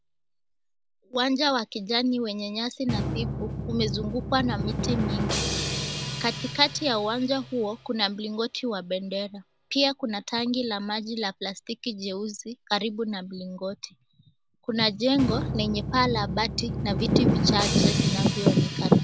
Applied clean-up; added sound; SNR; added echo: none; Drum; 6 dB; none.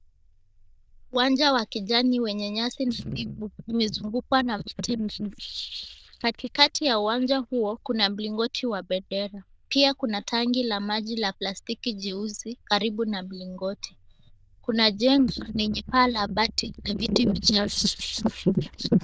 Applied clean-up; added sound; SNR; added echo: neural diffusion model UNIVERSE++.